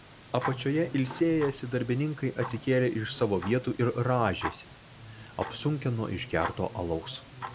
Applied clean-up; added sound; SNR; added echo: none; Tick-tock; 12 dB; none.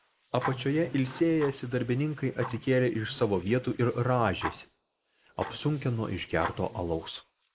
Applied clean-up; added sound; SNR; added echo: neural mask model Resemble Enhance denoiser.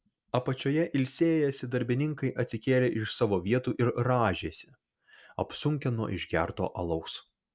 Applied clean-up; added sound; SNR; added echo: none; none; none; none.